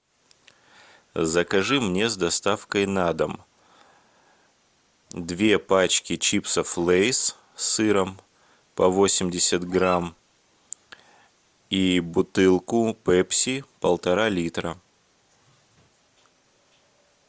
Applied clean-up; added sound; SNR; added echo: none; Dog; 14 dB; none.